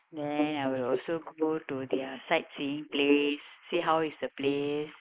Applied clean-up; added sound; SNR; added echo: neural mask model Resemble Enhance denoiser.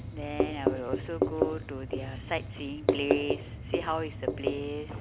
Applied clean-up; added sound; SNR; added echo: none; Writing; -3 dB; none.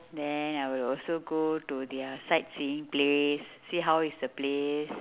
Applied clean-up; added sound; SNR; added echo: none; none; none; none.